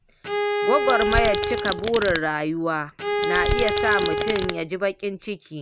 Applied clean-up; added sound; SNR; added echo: none; Bowed string instrument + Domestic sounds, home sounds; 0 dB; none.